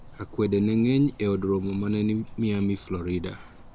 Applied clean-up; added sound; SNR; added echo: none; Insect; 17 dB; none.